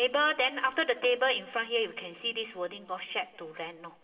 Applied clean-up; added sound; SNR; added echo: none; none; none; reverberation time 2.2 s.